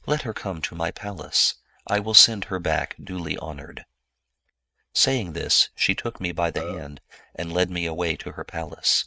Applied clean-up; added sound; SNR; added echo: neural mask model RNNoise.